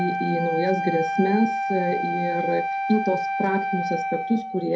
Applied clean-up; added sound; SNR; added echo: none; Wind instrument, woodwind instrument; 2 dB; reverberation time 0.2 s.